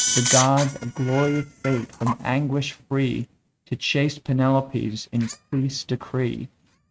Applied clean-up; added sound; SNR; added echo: neural mask model RNNoise.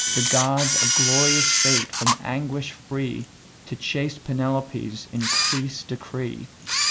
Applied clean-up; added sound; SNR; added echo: none; Camera; -2 dB; none.